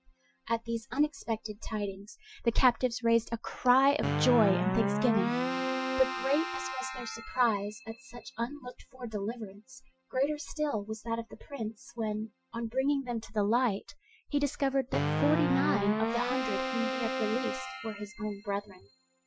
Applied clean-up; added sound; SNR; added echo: classical method Wiener filter.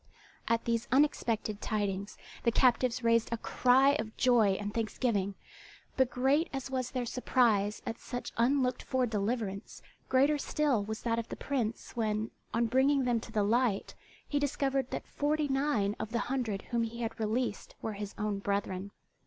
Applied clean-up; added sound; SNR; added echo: none; none; none; none.